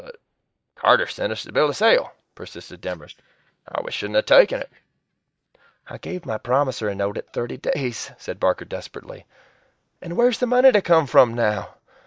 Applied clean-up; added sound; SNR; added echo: neural mask model DeepFilterNet 3.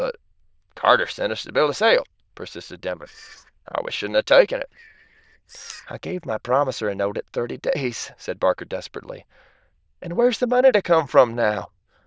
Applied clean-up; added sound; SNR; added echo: neural diffusion model UNIVERSE++.